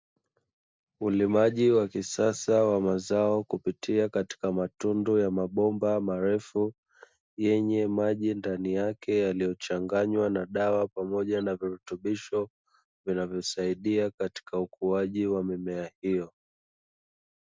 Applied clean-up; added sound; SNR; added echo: none; none; none; none.